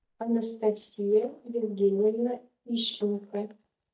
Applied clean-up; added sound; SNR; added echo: neural mask model DeepFilterNet 3.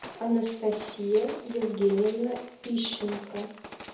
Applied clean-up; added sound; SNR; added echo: none; Gunshot, gunfire; 15 dB; reverberation time 0.7 s.